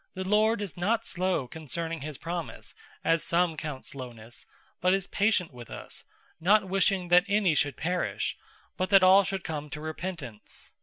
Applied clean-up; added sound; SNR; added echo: none; none; none; none.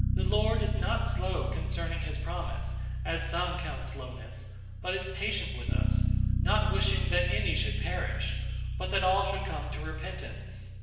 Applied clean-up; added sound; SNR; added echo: none; Bass guitar; -5 dB; reverberation time 1.3 s.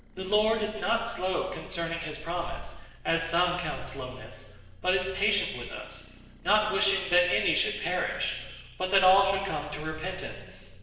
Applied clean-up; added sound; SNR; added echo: neural separator model SepFormer DNS4.